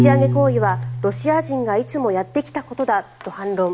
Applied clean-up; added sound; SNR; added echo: none; Piano; 3 dB; none.